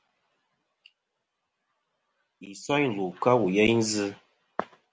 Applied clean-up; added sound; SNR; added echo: none; none; none; none.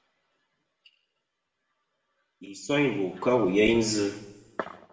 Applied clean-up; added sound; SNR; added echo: none; none; none; reverberation time 0.8 s.